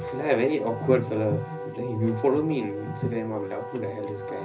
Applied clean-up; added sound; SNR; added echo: none; Wind instrument, woodwind instrument; 9 dB; reverberation time 0.4 s.